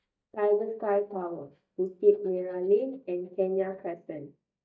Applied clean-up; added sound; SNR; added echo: neural mask model DeepFilterNet 3.